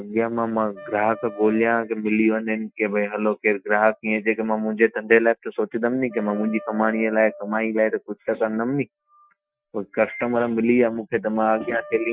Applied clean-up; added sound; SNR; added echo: classical method Wiener filter.